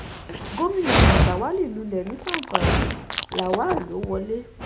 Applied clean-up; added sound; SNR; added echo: none; Dog; -3 dB; none.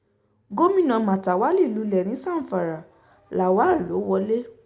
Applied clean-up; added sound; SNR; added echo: none; none; none; none.